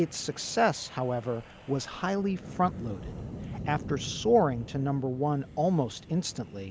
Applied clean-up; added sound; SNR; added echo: none; Wind; 13 dB; none.